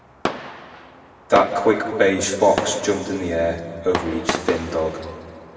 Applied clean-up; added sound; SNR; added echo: none; Fireworks; 9 dB; reverberation time 1.8 s.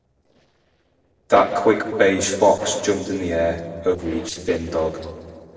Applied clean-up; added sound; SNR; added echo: neural separator model SepFormer DNS4.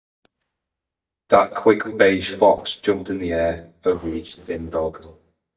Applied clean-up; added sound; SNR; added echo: neural mask model DeepFilterNet 3.